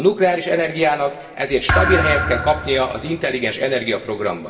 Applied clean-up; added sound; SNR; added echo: none; Thump, thud; 4 dB; reverberation time 1.5 s.